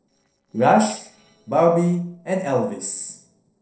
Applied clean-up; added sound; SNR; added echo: neural separator model SepFormer DNS4.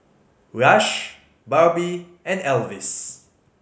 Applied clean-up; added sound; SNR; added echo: none; none; none; none.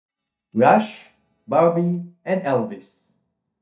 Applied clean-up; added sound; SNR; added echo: neural mask model DeepFilterNet 3.